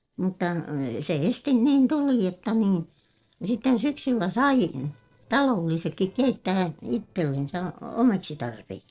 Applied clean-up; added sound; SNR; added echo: neural separator model SepFormer DNS4.